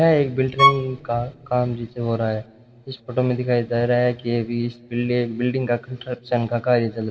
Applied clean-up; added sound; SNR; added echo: none; Bowed string instrument; 0 dB; reverberation time 1.6 s.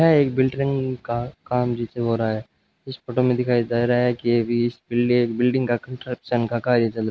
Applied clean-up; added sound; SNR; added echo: none; none; none; none.